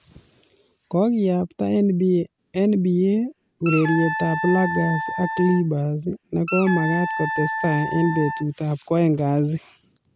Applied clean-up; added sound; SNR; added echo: none; Wind instrument, woodwind instrument; 6 dB; none.